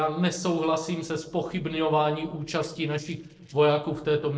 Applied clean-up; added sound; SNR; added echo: neural separator model SepFormer DNS4.